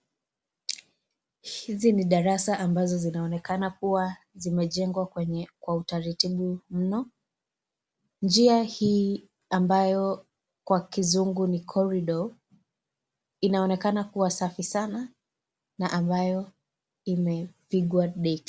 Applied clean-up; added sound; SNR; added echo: none; none; none; none.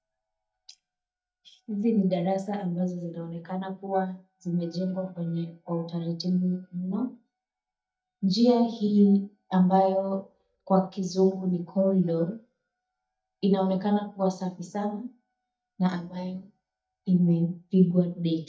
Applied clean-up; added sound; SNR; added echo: neural mask model DeepFilterNet 3.